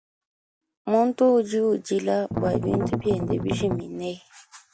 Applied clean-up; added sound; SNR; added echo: none; Strum; 2 dB; none.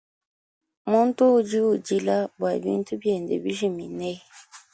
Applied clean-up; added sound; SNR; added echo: none; none; none; none.